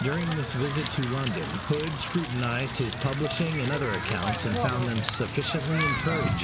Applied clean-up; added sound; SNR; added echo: none; Crackle; 3 dB; none.